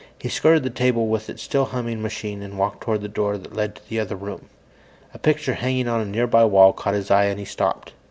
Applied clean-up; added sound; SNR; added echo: none; none; none; none.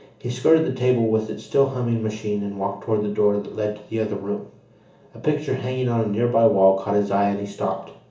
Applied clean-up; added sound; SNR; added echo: none; none; none; reverberation time 0.8 s.